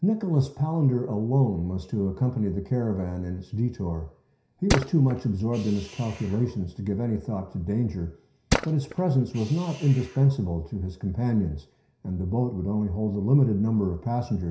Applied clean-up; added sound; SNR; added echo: none; Tools; 7 dB; reverberation time 0.5 s.